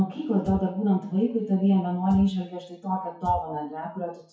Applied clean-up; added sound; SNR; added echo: classical method WPE with log-MMSE.